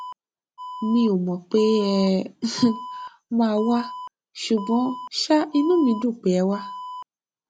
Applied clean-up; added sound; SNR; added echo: none; Alarm; 15 dB; none.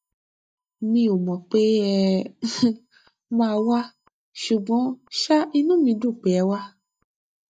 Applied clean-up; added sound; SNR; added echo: neural mask model DeepFilterNet 3.